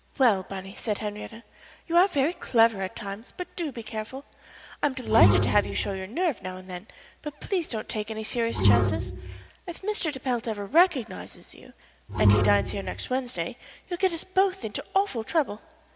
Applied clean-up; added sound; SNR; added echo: none; Bowed string instrument; -3 dB; none.